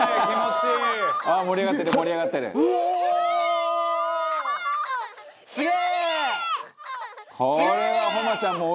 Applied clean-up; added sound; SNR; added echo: none; none; none; none.